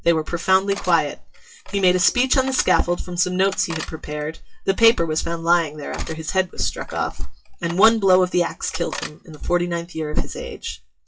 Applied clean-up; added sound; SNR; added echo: classical method WPE with log-MMSE.